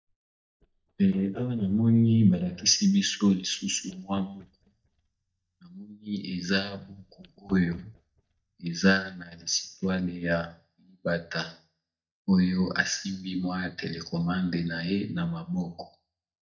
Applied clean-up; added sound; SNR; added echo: neural mask model DeepFilterNet 3.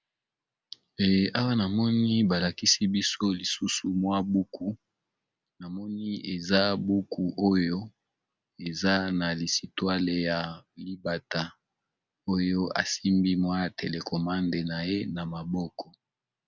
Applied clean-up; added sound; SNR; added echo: none; none; none; none.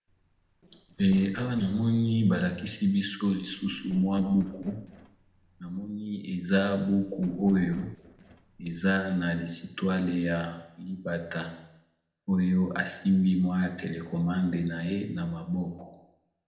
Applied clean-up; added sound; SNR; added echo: neural separator model SepFormer DNS4.